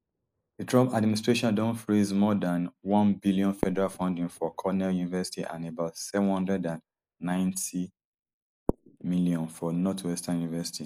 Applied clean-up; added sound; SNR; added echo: neural mask model Resemble Enhance denoiser.